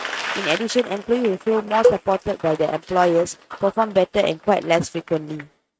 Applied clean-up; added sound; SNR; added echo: neural mask model RNNoise.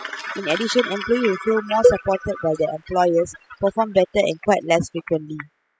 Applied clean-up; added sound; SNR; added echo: classical method spectral subtraction.